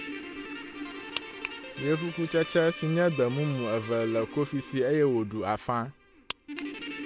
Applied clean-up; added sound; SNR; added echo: none; Guitar; 12 dB; none.